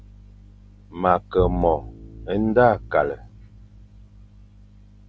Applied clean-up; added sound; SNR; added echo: none; Bowed string instrument; 13 dB; none.